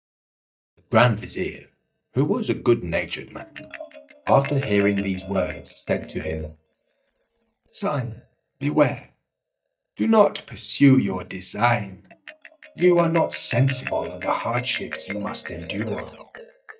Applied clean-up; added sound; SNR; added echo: neural mask model DeepFilterNet 3.